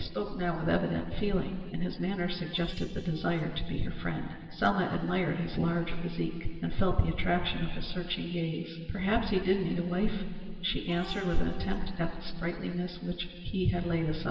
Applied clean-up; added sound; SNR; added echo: neural separator model SepFormer DNS4.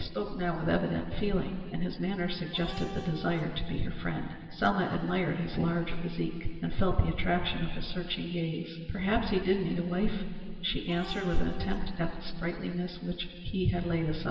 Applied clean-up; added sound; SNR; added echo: none; Cat; 15 dB; reverberation time 2.6 s.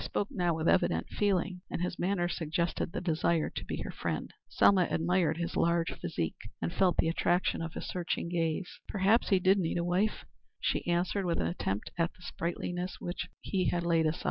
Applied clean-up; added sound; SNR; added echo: none; none; none; none.